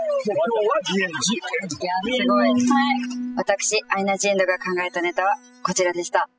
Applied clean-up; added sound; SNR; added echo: classical method spectral subtraction.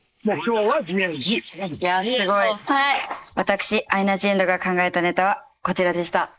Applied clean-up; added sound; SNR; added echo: neural mask model Resemble Enhance denoiser.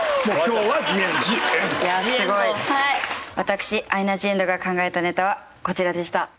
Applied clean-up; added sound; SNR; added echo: none; none; none; none.